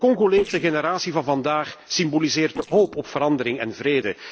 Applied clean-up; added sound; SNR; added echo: neural separator model SepFormer DNS4.